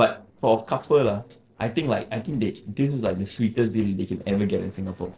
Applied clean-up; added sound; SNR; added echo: neural separator model SepFormer DNS4.